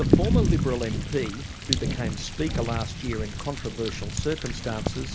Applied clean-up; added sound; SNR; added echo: none; Thunder; -4 dB; none.